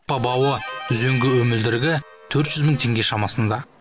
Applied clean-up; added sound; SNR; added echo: none; Harmonica; 14 dB; none.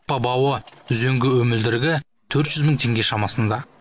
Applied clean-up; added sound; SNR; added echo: none; none; none; none.